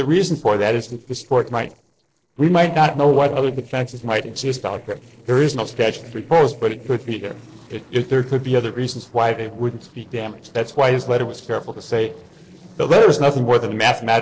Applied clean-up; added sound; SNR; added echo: neural separator model SepFormer DNS4.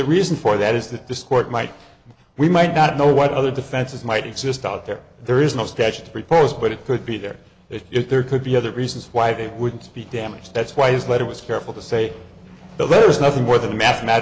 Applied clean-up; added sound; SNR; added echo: none; none; none; none.